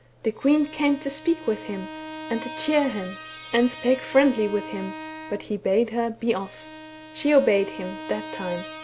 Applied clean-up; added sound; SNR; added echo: none; Bowed string instrument; 14 dB; none.